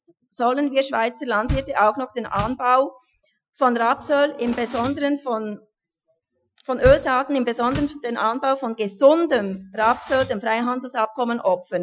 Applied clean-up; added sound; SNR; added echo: classical method Wiener filter.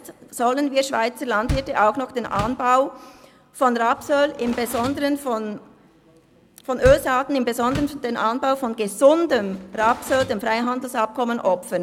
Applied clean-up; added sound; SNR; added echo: none; Door; 15 dB; none.